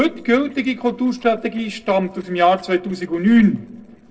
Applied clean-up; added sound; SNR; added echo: neural separator model SepFormer DNS4.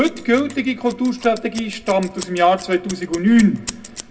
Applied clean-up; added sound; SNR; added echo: none; Scissors; 18 dB; reverberation time 0.2 s.